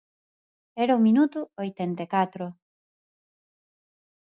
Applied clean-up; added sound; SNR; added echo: none; none; none; none.